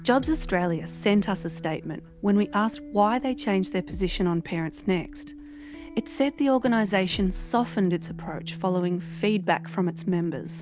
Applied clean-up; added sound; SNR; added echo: none; none; none; none.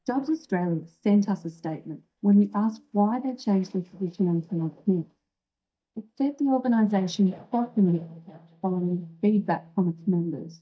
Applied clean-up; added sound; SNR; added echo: neural mask model DeepFilterNet 3.